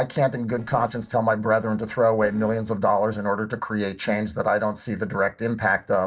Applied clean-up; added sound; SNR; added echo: neural separator model SepFormer DNS4.